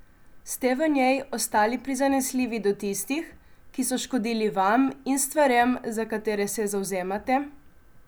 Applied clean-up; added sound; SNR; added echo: none; none; none; none.